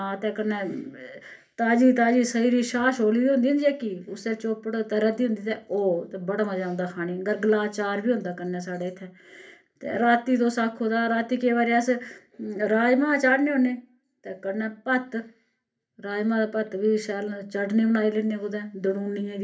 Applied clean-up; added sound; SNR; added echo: none; none; none; reverberation time 0.3 s.